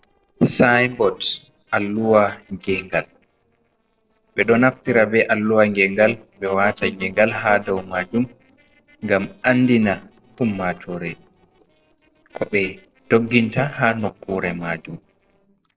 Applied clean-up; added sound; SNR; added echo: neural separator model SepFormer DNS4.